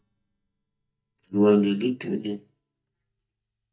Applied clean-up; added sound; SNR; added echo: neural mask model DeepFilterNet 3.